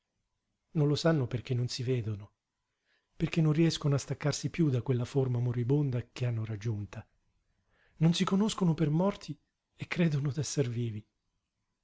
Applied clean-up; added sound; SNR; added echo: none; none; none; none.